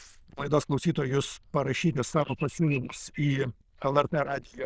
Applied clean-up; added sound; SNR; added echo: neural diffusion model UNIVERSE++.